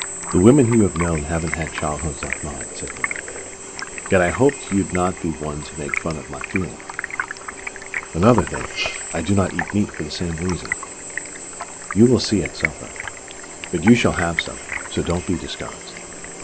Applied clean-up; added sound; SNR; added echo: none; Stream + Drill; 7 dB; none.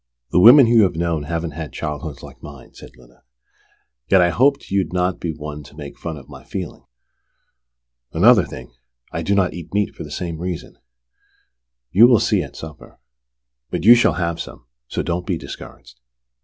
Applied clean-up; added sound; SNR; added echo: none; none; none; none.